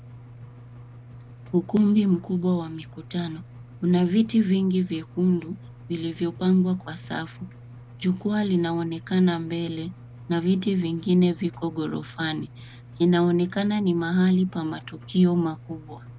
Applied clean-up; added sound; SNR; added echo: none; Engine; 19 dB; none.